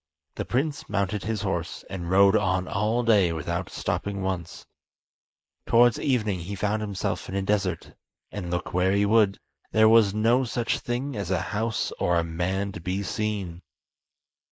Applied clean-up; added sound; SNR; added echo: neural mask model Resemble Enhance denoiser.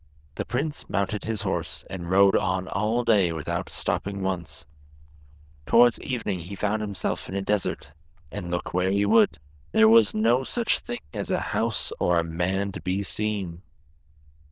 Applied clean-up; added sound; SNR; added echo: neural diffusion model UNIVERSE++.